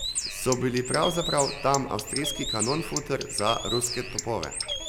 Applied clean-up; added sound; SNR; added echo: none; Bird; 4 dB; none.